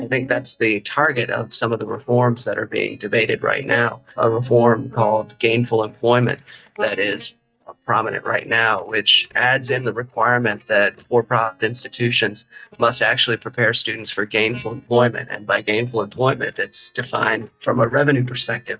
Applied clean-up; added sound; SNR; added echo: neural mask model DeepFilterNet 3.